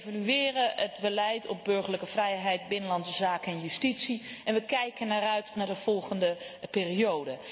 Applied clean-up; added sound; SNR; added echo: none; none; none; none.